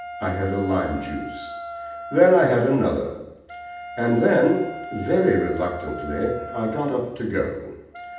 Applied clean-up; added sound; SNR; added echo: none; Wind instrument, woodwind instrument; 13 dB; reverberation time 0.8 s.